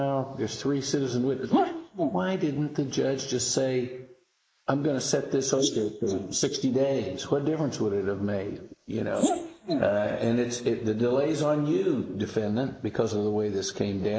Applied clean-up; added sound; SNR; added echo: neural mask model Resemble Enhance denoiser.